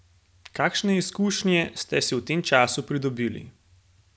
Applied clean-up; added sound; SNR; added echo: none; none; none; none.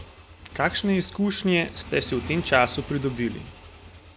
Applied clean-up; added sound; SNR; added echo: none; Motorcycle / Engine; 15 dB; none.